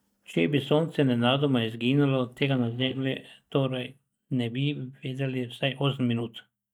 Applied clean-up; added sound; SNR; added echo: neural mask model DeepFilterNet 3.